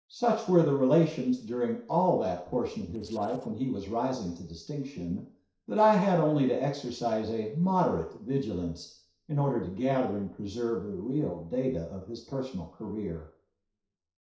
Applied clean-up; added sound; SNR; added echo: neural separator model SepFormer DNS4.